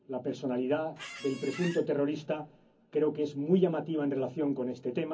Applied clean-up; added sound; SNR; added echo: none; Squeak; 12 dB; reverberation time 0.4 s.